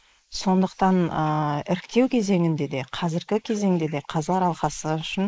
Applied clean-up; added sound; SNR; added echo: neural mask model Resemble Enhance denoiser.